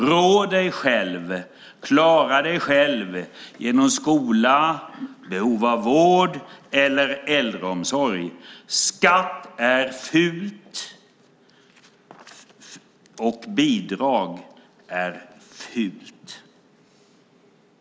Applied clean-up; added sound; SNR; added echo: none; none; none; none.